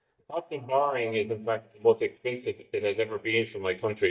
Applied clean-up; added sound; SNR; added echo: neural mask model DeepFilterNet 3.